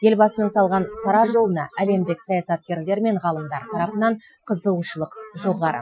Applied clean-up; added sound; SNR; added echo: classical method Wiener filter.